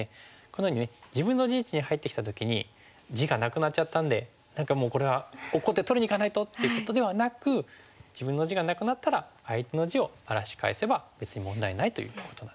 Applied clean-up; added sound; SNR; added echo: none; none; none; none.